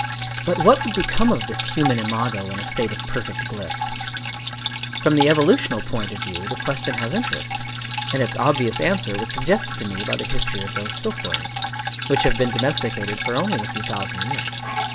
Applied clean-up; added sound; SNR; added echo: none; Drip; 2 dB; none.